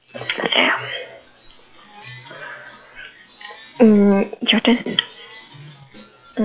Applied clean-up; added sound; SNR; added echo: classical method log-MMSE.